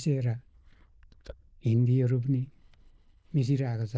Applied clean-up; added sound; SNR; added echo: neural diffusion model UNIVERSE++.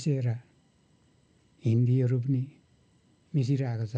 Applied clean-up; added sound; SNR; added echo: none; none; none; none.